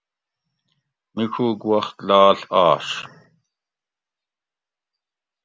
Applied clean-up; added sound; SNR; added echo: none; none; none; none.